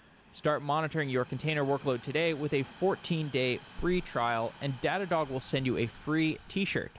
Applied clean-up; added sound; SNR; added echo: none; Wind + Train; 18 dB; none.